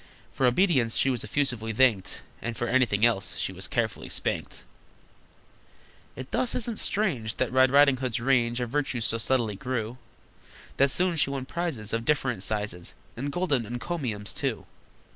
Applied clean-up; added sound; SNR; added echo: none; none; none; none.